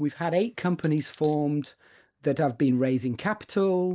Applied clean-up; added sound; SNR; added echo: neural mask model Resemble Enhance denoiser.